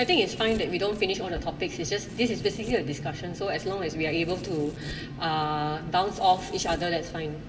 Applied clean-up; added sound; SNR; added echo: none; Domestic sounds, home sounds; 18 dB; reverberation time 1.7 s.